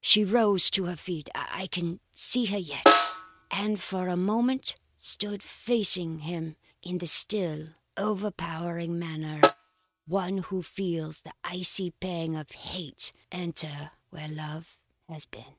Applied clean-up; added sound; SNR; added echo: neural mask model RNNoise.